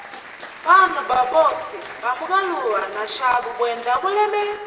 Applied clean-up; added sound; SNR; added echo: none; Applause; 17 dB; reverberation time 1.6 s.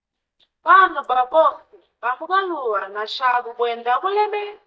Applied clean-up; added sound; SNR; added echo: neural mask model DeepFilterNet 3.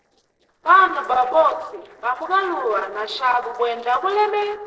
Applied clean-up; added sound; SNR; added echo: neural separator model SepFormer DNS4.